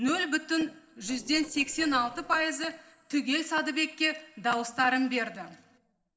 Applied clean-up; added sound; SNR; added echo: neural separator model SepFormer DNS4.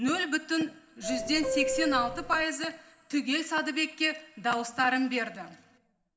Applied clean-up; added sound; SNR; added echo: none; Subway, metro, underground / Doorbell; 3 dB; reverberation time 0.6 s.